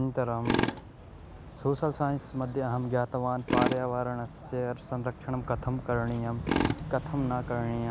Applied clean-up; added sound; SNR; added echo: none; Tools; 4 dB; none.